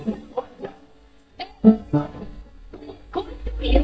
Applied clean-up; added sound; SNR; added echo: neural mask model DeepFilterNet 3.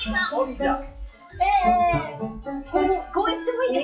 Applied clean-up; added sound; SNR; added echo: classical method WPE with log-MMSE.